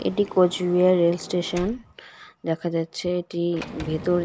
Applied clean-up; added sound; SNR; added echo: none; Sliding door; 17 dB; none.